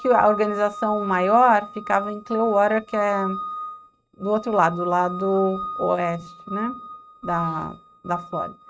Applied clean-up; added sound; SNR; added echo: neural mask model RNNoise.